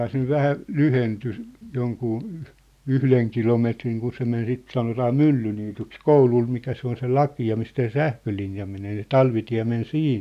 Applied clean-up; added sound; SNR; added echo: none; none; none; none.